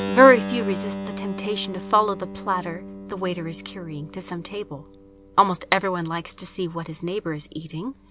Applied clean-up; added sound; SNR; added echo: none; Keyboard (musical); 11 dB; none.